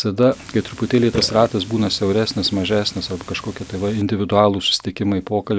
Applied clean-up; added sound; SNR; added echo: none; Burping, eructation; 15 dB; none.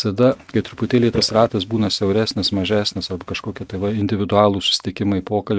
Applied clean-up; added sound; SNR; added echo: neural mask model RNNoise.